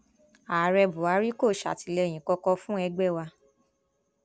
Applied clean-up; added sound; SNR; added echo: none; none; none; none.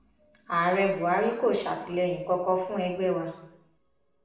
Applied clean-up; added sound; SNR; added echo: none; none; none; reverberation time 0.7 s.